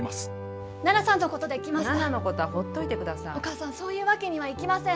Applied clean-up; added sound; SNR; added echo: none; none; none; none.